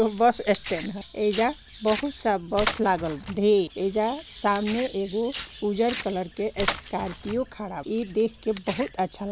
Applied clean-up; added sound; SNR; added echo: none; Tearing; 12 dB; none.